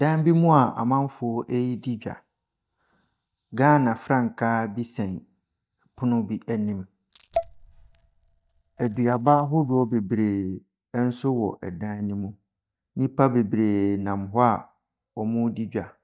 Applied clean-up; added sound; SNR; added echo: neural mask model DeepFilterNet 3.